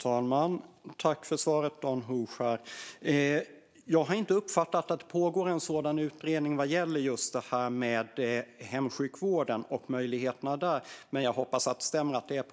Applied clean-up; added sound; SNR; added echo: none; none; none; none.